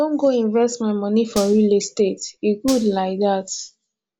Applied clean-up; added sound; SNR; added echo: none; Gunshot, gunfire; 18 dB; none.